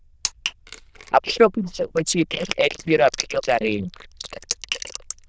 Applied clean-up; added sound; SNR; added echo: neural diffusion model UNIVERSE++.